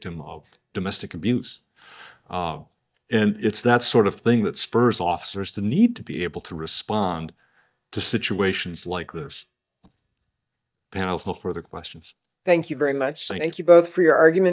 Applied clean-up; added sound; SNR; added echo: neural mask model DeepFilterNet 3.